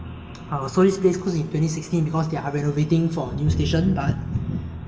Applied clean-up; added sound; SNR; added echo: none; Bowed string instrument; 11 dB; reverberation time 2.0 s.